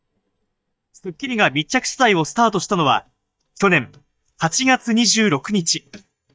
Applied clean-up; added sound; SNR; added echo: neural mask model DeepFilterNet 3.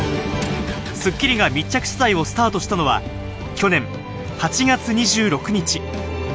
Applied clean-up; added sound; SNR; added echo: none; Engine; 14 dB; none.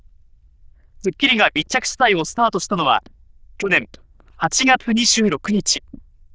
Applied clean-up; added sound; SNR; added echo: neural diffusion model UNIVERSE++.